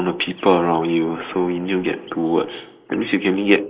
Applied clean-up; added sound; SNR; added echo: neural mask model Resemble Enhance denoiser.